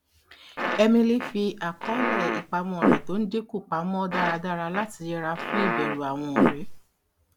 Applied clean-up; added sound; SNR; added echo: none; Fart; 1 dB; none.